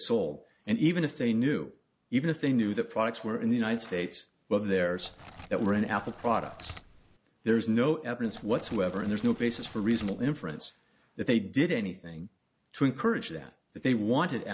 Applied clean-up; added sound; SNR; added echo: none; Crackle; 17 dB; none.